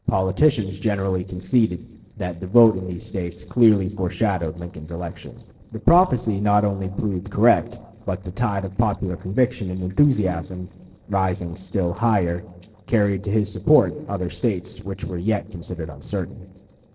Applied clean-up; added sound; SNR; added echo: neural separator model SepFormer DNS4.